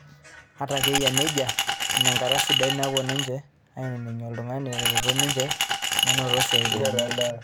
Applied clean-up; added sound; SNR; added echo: none; Glass; -4 dB; none.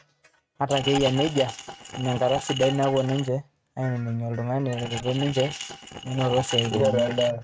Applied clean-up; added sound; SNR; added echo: neural mask model RNNoise.